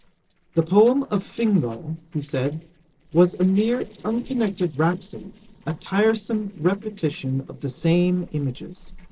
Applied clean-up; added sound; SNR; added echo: neural separator model SepFormer DNS4.